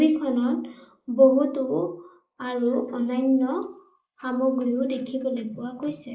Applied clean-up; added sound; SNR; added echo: neural mask model Resemble Enhance denoiser.